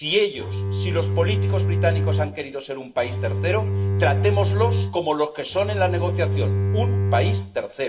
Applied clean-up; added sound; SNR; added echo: none; Bowed string instrument; -2 dB; reverberation time 0.6 s.